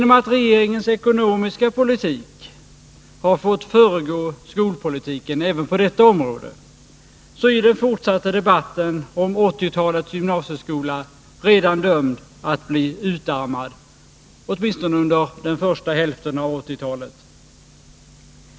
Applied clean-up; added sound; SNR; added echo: none; none; none; none.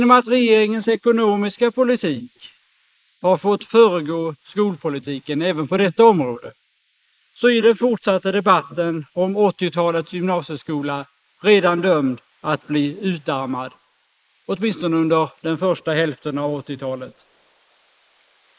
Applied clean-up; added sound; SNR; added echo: neural mask model Resemble Enhance denoiser.